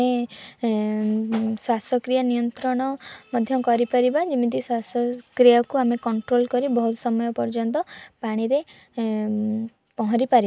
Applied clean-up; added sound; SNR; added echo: none; none; none; none.